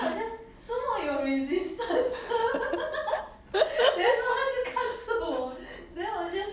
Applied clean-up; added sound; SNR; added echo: none; none; none; none.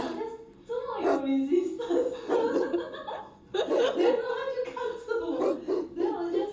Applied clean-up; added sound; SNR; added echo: none; Bark; 3 dB; reverberation time 0.2 s.